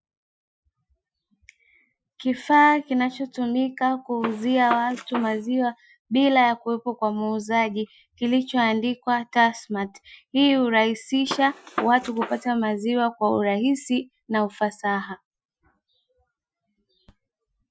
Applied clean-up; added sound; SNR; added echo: classical method Wiener filter.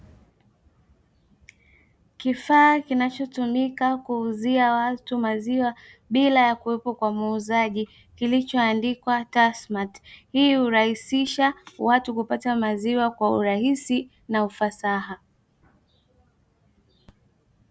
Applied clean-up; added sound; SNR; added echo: none; none; none; none.